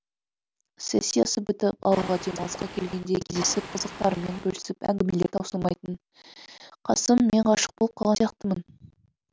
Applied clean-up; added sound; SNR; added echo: none; Waves, surf; 12 dB; none.